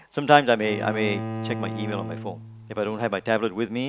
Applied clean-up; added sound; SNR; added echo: none; Bowed string instrument; 9 dB; none.